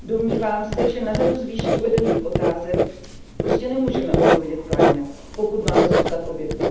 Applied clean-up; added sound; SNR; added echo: none; Writing; -3 dB; reverberation time 0.8 s.